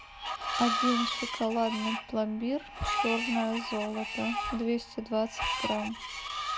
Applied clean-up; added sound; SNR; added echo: none; Screech; 2 dB; none.